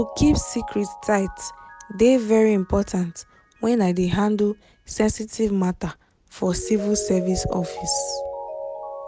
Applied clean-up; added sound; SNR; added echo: none; Mallet percussion; 15 dB; none.